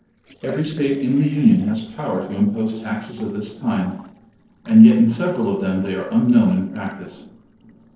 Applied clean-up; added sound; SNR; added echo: neural separator model SepFormer DNS4.